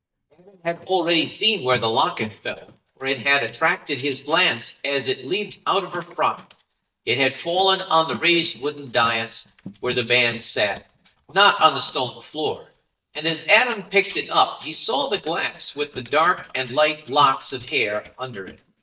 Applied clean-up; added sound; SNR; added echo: neural mask model DeepFilterNet 3.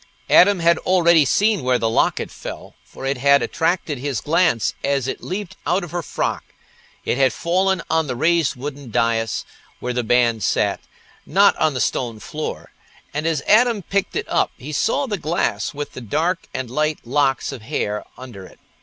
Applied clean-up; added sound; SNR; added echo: none; none; none; none.